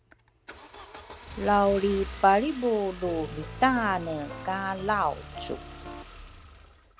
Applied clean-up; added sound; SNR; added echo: none; Engine starting / Car + Piano; 13 dB; none.